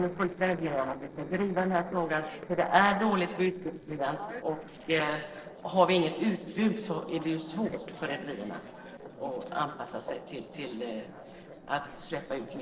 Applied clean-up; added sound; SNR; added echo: neural separator model SepFormer DNS4.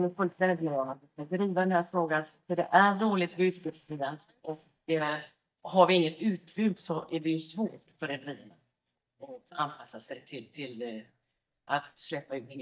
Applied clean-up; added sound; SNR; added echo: neural mask model DeepFilterNet 3.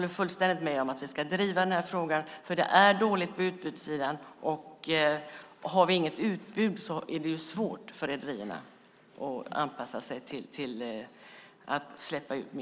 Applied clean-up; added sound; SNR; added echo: none; none; none; none.